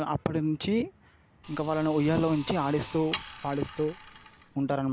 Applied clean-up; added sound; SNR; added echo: none; Sawing; 15 dB; none.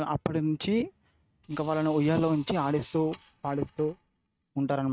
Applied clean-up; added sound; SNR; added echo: neural mask model RNNoise.